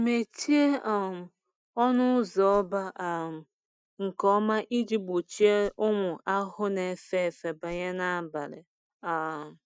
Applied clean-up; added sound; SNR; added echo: neural mask model RNNoise.